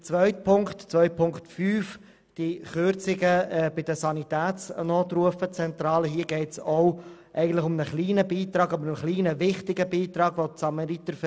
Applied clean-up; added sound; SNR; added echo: none; none; none; none.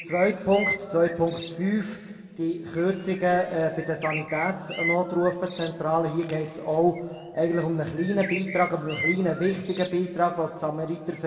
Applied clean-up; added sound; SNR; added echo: none; Bird; 11 dB; reverberation time 1.7 s.